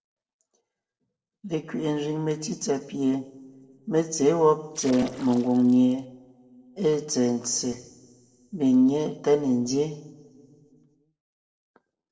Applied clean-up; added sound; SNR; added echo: neural separator model SepFormer DNS4.